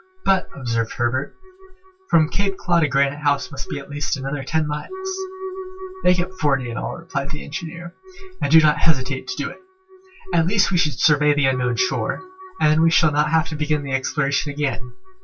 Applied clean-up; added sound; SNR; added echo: classical method WPE with log-MMSE.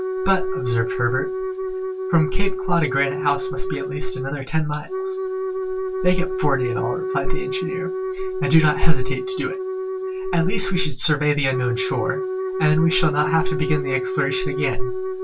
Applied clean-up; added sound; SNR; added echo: none; Wind instrument, woodwind instrument; 6 dB; reverberation time 0.1 s.